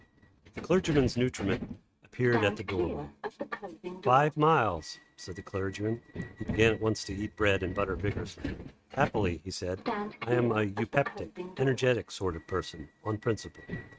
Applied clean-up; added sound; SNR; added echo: neural mask model RNNoise.